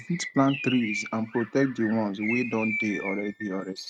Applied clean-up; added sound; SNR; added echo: neural mask model RNNoise.